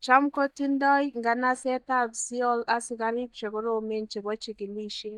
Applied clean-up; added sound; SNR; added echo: neural mask model DeepFilterNet 3.